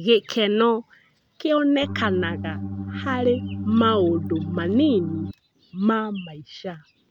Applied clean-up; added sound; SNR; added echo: none; Organ; 7 dB; none.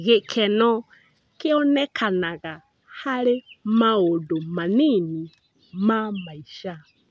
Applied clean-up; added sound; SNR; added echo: none; none; none; none.